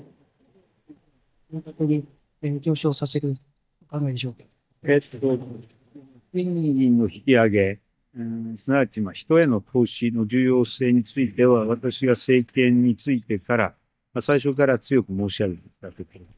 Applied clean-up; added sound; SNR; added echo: neural mask model DeepFilterNet 3.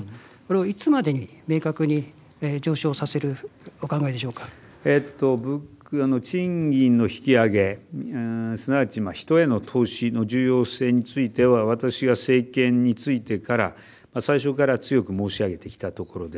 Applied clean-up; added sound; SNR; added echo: none; none; none; none.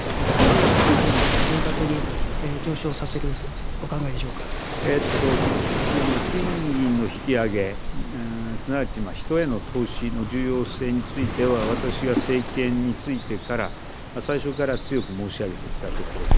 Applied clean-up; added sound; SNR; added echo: none; Waves, surf + Water; -2 dB; none.